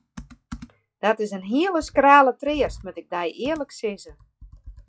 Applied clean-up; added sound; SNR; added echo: classical method log-MMSE.